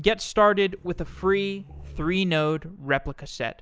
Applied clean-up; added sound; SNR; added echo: none; Growling; 19 dB; none.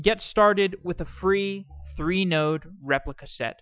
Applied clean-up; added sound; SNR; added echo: classical method Wiener filter.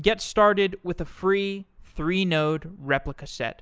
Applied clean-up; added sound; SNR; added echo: none; none; none; none.